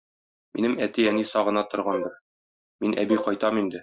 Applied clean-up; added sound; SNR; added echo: classical method Wiener filter.